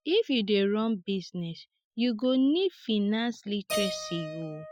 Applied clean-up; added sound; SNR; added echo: classical method Wiener filter.